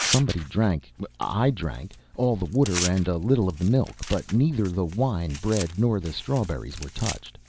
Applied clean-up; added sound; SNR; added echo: none; Tearing; 12 dB; none.